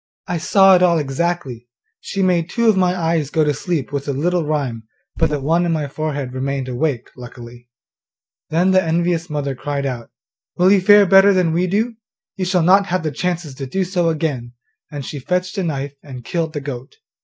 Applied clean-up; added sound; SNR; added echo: neural mask model DeepFilterNet 3.